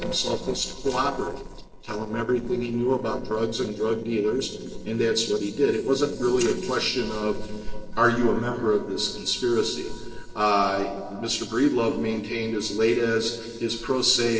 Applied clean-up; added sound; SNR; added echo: neural separator model SepFormer DNS4.